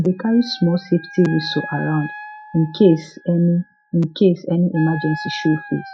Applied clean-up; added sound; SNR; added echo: classical method spectral subtraction.